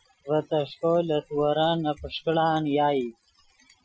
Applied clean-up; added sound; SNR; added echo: classical method Wiener filter.